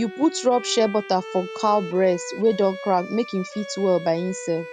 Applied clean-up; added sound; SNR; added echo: none; Bowed string instrument; 14 dB; none.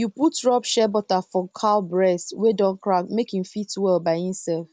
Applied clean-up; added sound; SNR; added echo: none; none; none; none.